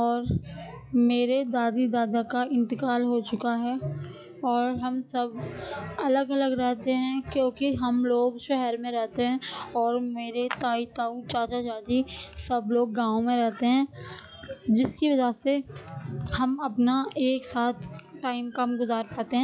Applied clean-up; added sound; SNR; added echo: classical method log-MMSE.